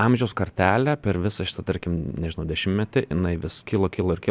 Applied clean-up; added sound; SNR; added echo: none; none; none; none.